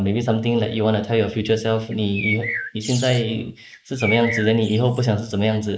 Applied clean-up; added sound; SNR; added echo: neural mask model Resemble Enhance denoiser.